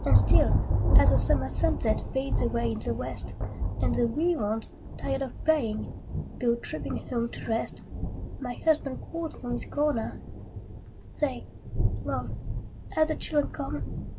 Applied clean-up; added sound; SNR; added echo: none; Thunder; -2 dB; none.